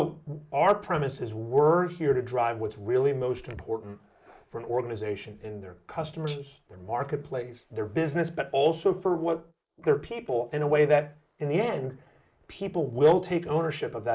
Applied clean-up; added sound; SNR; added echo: neural mask model Resemble Enhance denoiser.